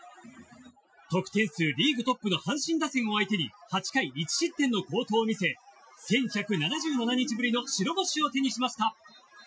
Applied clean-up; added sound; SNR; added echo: classical method Wiener filter.